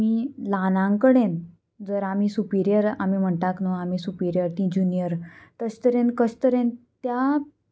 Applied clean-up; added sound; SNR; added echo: none; none; none; none.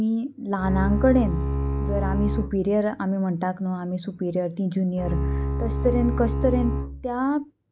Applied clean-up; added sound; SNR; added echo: none; Bowed string instrument; 1 dB; none.